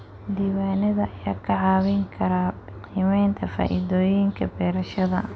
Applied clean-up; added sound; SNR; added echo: none; none; none; none.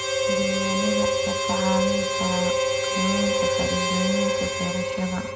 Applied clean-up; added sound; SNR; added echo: none; Harmonica; -4 dB; reverberation time 0.5 s.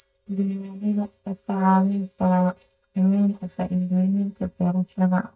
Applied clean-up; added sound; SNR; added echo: neural mask model DeepFilterNet 3.